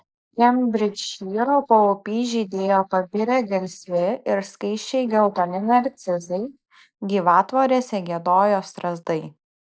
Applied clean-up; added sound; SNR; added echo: neural mask model Resemble Enhance denoiser.